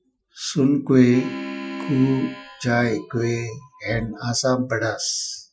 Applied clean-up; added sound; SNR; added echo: classical method Wiener filter.